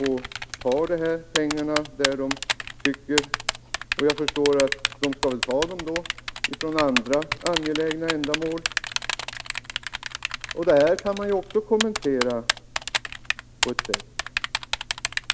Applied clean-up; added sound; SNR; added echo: none; Typing; 4 dB; none.